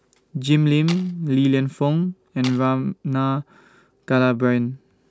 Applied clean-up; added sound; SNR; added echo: none; Tools; 16 dB; none.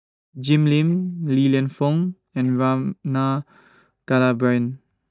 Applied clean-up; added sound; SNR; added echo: neural mask model DeepFilterNet 3.